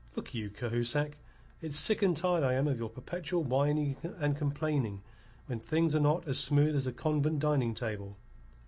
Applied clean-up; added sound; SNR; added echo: none; none; none; none.